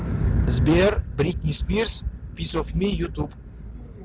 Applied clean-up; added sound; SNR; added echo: none; none; none; none.